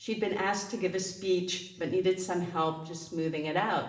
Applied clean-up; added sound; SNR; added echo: none; none; none; reverberation time 0.8 s.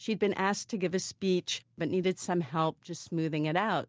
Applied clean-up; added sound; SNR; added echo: none; none; none; none.